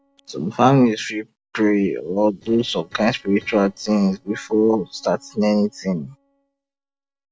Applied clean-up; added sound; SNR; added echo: neural separator model SepFormer DNS4.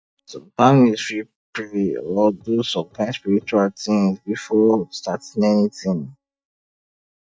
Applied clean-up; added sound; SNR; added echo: neural mask model DeepFilterNet 3.